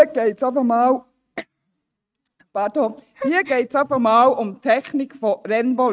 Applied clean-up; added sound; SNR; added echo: neural mask model RNNoise.